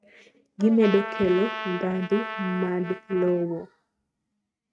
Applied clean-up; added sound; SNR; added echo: neural mask model RNNoise.